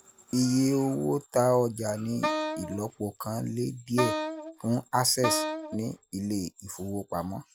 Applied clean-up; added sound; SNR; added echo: none; Wind instrument, woodwind instrument; 4 dB; none.